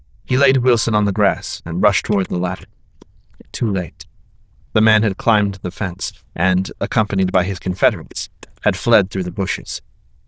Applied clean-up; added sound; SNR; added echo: neural diffusion model UNIVERSE++.